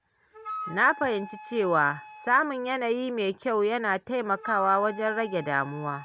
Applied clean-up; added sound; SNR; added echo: none; Wind instrument, woodwind instrument; 15 dB; none.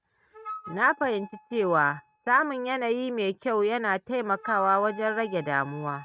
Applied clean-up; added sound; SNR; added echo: neural mask model RNNoise.